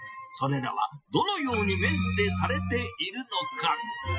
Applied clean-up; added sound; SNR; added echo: classical method Wiener filter.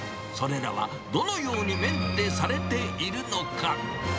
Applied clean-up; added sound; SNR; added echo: none; Bowed string instrument; 4 dB; none.